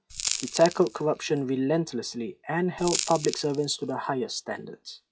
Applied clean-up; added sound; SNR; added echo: classical method log-MMSE.